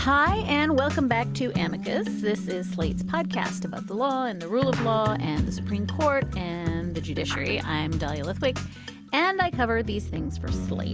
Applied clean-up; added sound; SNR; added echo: none; none; none; none.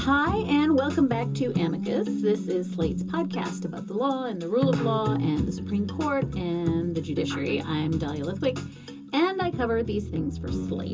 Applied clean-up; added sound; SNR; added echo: none; none; none; reverberation time 0.2 s.